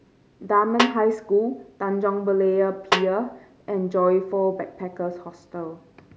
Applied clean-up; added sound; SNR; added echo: none; Snare drum; 5 dB; none.